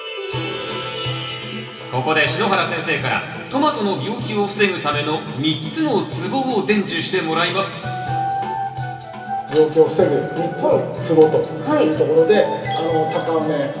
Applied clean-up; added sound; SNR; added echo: none; none; none; reverberation time 2.5 s.